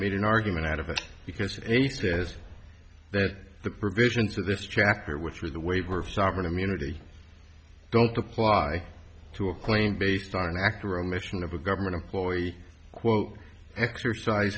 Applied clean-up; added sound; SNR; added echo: none; Subway, metro, underground; 19 dB; none.